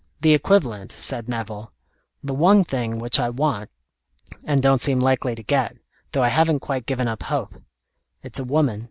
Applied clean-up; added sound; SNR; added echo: none; none; none; none.